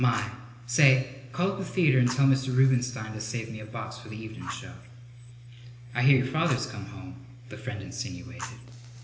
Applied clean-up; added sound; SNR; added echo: none; Fire; 19 dB; reverberation time 1.4 s.